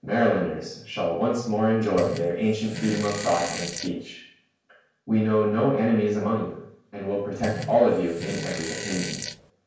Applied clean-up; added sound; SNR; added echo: none; Fart; 9 dB; reverberation time 0.5 s.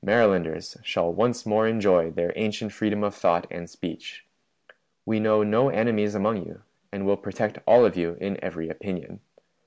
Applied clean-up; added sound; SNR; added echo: none; none; none; none.